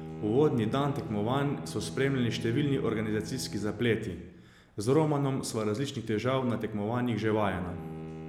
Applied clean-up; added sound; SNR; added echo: none; Bowed string instrument; 13 dB; none.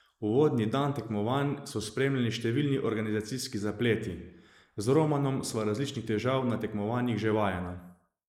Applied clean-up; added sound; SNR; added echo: neural mask model Resemble Enhance denoiser.